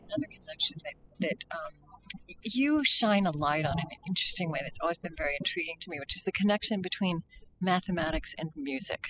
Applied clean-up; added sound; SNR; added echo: classical method spectral subtraction.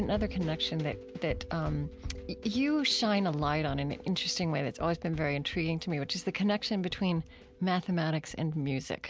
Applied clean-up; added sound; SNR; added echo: none; none; none; none.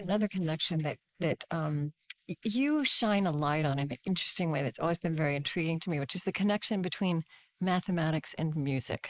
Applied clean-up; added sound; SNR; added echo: neural mask model Resemble Enhance denoiser.